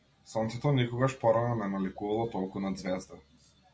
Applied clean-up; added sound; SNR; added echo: none; none; none; none.